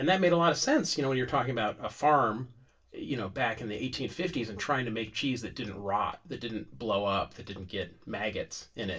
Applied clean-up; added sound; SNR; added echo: none; none; none; reverberation time 0.2 s.